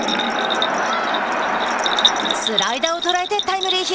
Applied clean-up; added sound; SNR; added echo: none; Bell; 4 dB; none.